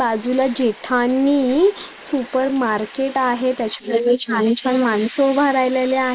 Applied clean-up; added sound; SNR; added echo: neural mask model Resemble Enhance denoiser.